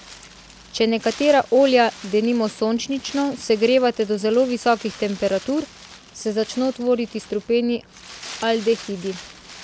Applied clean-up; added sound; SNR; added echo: none; Wind; 19 dB; none.